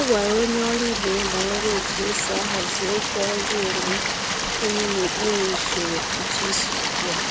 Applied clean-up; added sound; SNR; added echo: none; Stream; -1 dB; none.